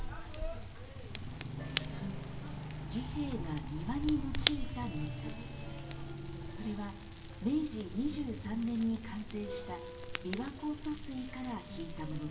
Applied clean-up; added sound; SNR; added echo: none; Fire / Rain; 1 dB; reverberation time 0.6 s.